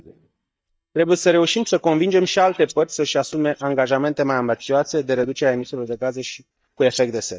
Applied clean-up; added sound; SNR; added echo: neural mask model DeepFilterNet 3.